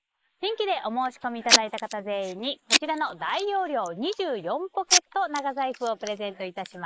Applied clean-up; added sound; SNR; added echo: neural mask model Resemble Enhance denoiser.